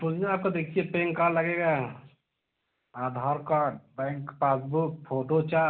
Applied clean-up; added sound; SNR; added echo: none; none; none; none.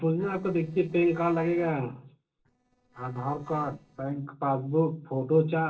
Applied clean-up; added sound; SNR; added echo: neural separator model SepFormer DNS4.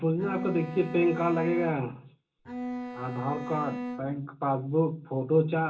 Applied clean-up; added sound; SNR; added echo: none; Bowed string instrument; 8 dB; reverberation time 0.2 s.